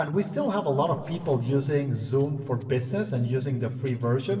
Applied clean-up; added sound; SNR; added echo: neural separator model SepFormer DNS4.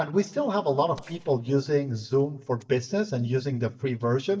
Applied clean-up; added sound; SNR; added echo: neural mask model DeepFilterNet 3.